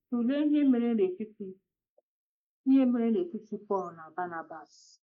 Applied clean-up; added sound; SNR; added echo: neural mask model Resemble Enhance denoiser.